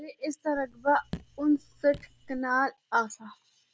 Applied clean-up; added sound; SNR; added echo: none; Raindrop / Drip; 16 dB; none.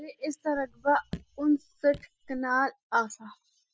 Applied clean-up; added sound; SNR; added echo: classical method spectral subtraction.